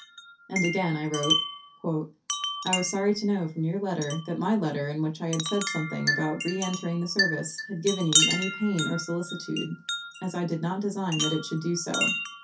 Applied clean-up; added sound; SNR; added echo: none; Wind chime; 3 dB; reverberation time 0.3 s.